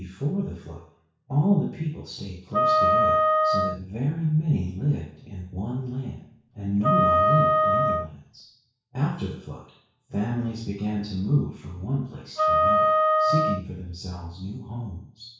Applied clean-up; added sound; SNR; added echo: none; Wind instrument, woodwind instrument; -5 dB; reverberation time 0.6 s.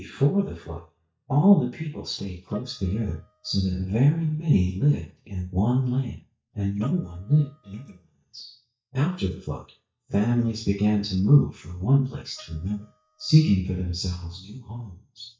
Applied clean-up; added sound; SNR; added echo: neural mask model DeepFilterNet 3.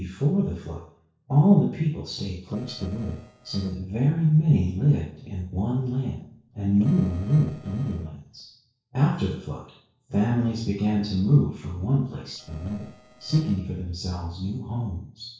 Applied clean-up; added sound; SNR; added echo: neural separator model SepFormer DNS4.